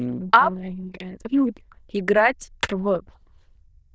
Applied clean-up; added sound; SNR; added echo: neural diffusion model UNIVERSE++.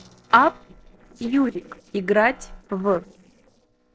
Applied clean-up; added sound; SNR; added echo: neural separator model SepFormer DNS4.